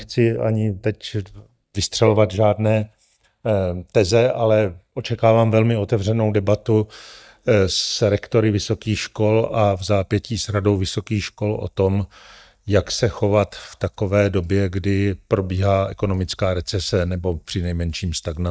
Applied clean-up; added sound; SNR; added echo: neural mask model DeepFilterNet 3.